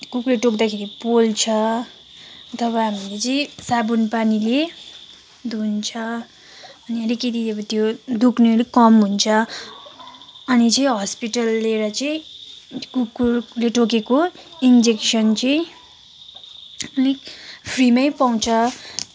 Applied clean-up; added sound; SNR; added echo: none; none; none; none.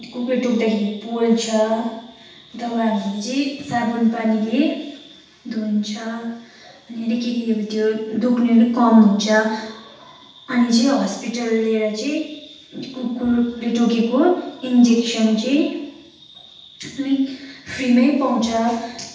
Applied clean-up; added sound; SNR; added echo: none; none; none; reverberation time 0.9 s.